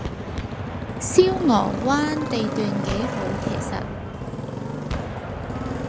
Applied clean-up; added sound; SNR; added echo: none; Motorcycle + Gunshot, gunfire; 3 dB; none.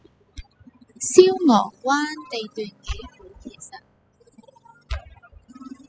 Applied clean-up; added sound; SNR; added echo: classical method spectral subtraction.